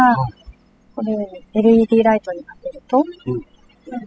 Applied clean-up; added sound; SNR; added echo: classical method spectral subtraction.